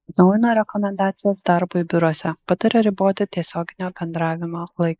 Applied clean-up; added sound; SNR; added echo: neural mask model Resemble Enhance denoiser.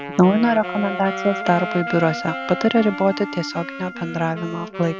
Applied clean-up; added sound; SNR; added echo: none; Wind instrument, woodwind instrument + Wind instrument, woodwind instrument; 9 dB; none.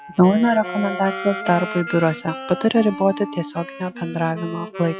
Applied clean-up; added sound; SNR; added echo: classical method log-MMSE.